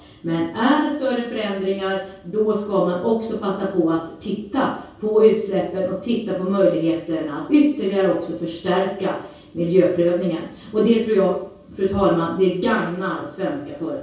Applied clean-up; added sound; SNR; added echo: none; none; none; reverberation time 0.6 s.